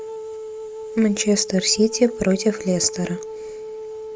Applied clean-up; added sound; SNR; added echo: none; Wind instrument, woodwind instrument; 10 dB; none.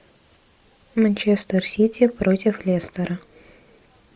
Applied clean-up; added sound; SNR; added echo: none; none; none; none.